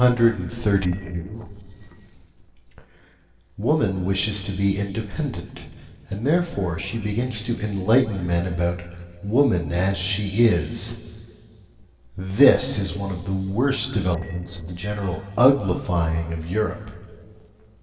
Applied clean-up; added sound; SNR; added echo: neural separator model SepFormer DNS4.